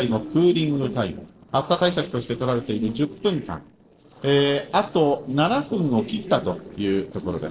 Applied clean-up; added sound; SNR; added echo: neural separator model SepFormer DNS4.